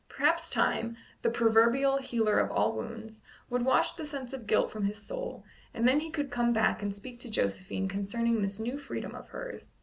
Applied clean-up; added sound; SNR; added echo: none; none; none; none.